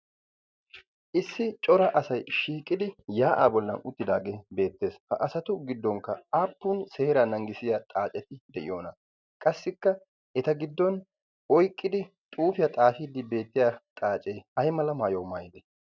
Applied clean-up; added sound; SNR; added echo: none; none; none; none.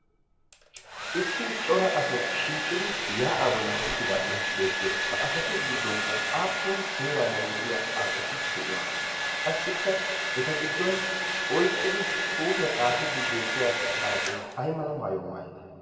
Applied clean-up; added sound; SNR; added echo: none; Domestic sounds, home sounds; -1 dB; reverberation time 2.2 s.